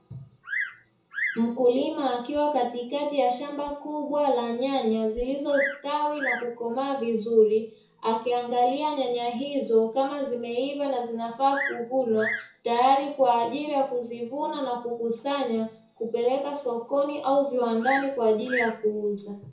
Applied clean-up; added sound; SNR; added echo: none; Bird vocalization, bird call, bird song; 13 dB; reverberation time 0.6 s.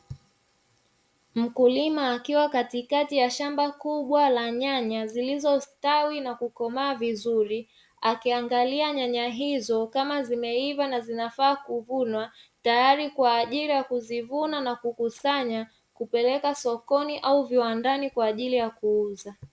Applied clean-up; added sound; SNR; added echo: none; none; none; none.